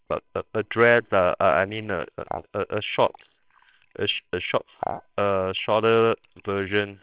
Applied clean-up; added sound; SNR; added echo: neural separator model SepFormer WHAMR!.